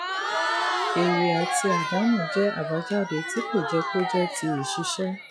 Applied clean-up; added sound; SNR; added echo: classical method log-MMSE.